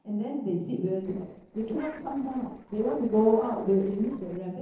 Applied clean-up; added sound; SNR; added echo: neural separator model SepFormer DNS4.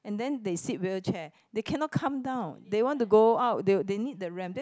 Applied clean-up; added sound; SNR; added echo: none; none; none; none.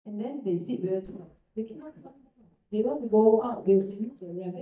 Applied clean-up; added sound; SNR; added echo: neural mask model DeepFilterNet 3.